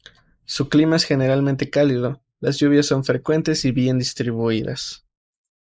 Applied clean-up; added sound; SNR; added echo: neural mask model Resemble Enhance denoiser.